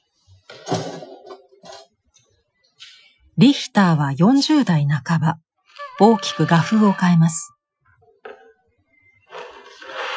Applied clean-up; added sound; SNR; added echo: classical method Wiener filter.